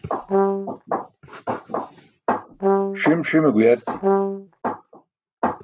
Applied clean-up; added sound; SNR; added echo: none; Brass instrument; -2 dB; none.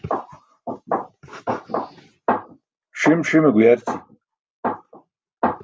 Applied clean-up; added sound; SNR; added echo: none; none; none; none.